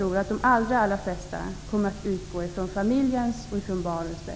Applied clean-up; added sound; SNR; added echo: none; none; none; none.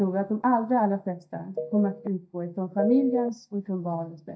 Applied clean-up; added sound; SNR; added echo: neural mask model DeepFilterNet 3.